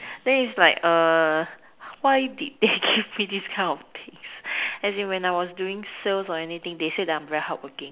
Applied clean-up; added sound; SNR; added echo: none; none; none; none.